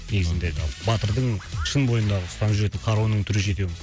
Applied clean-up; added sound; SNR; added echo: none; none; none; none.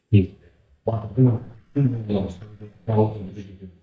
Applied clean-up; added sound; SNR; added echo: neural mask model DeepFilterNet 3.